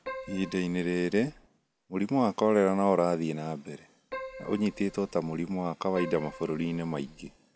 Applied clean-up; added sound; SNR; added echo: none; Keyboard (musical); 14 dB; none.